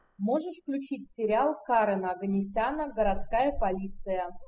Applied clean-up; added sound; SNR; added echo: classical method spectral subtraction.